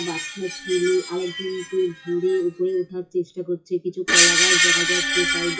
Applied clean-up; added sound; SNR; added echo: classical method WPE with log-MMSE.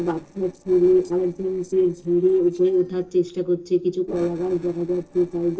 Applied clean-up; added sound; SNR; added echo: neural separator model SepFormer DNS4.